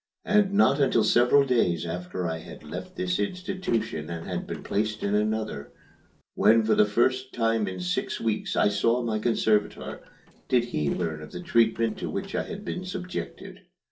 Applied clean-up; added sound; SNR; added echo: neural separator model SepFormer DNS4.